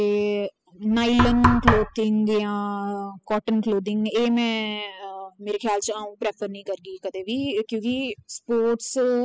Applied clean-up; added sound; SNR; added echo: classical method spectral subtraction.